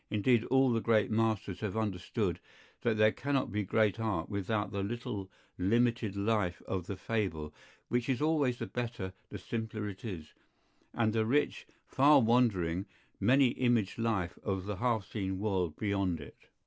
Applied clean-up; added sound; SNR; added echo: none; none; none; none.